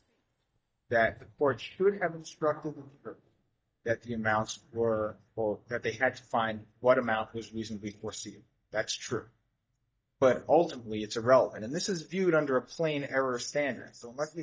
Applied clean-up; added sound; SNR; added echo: neural mask model DeepFilterNet 3.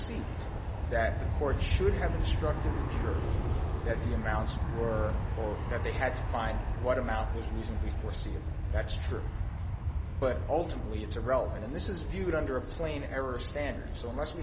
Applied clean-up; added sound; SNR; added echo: none; Aircraft; -3 dB; none.